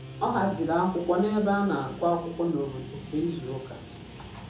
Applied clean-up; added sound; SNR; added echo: none; Guitar; 15 dB; reverberation time 0.8 s.